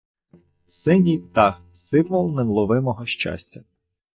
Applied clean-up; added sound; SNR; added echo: neural mask model DeepFilterNet 3.